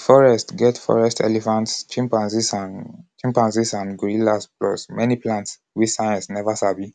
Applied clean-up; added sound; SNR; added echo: none; none; none; none.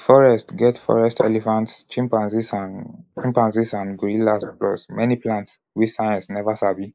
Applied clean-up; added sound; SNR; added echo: neural mask model Resemble Enhance denoiser.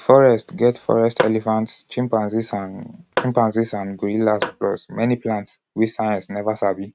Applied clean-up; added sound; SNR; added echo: neural mask model RNNoise.